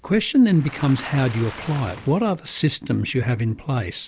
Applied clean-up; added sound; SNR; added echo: none; Waves, surf; 17 dB; none.